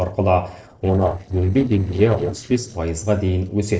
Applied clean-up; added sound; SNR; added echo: neural separator model SepFormer DNS4.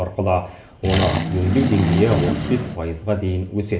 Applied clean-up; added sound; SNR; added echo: none; Accelerating, revving, vroom; 1 dB; reverberation time 0.5 s.